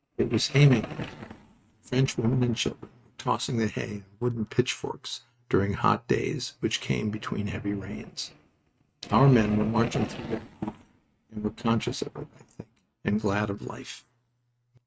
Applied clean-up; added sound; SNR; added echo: neural mask model RNNoise.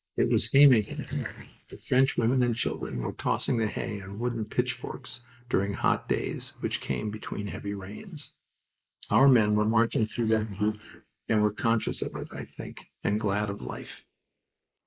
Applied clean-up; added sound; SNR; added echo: neural mask model Resemble Enhance denoiser.